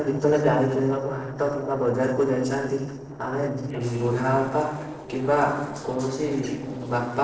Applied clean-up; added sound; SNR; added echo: neural separator model SepFormer DNS4.